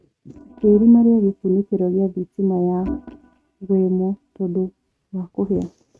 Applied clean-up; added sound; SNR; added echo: neural mask model RNNoise.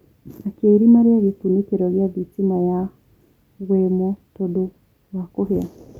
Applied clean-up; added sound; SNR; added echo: none; none; none; none.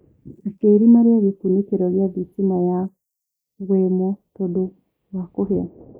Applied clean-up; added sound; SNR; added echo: neural mask model Resemble Enhance denoiser.